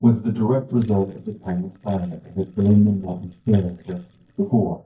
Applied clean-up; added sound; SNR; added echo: neural mask model DeepFilterNet 3.